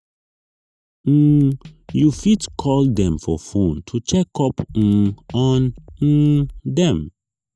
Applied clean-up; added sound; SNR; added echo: neural mask model DeepFilterNet 3.